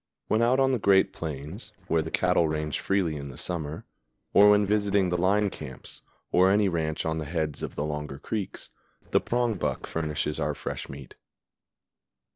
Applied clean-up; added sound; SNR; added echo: neural separator model SepFormer DNS4.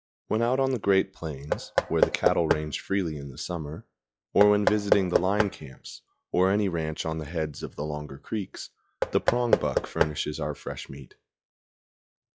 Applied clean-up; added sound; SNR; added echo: classical method log-MMSE.